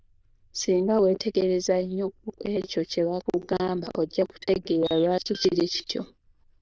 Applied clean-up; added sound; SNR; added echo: neural diffusion model UNIVERSE++.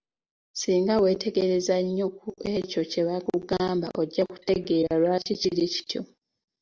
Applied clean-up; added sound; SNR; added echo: neural mask model DeepFilterNet 3.